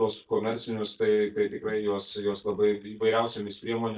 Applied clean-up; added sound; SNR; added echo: neural mask model DeepFilterNet 3.